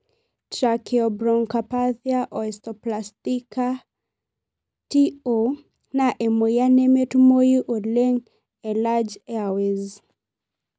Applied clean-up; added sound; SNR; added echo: none; none; none; none.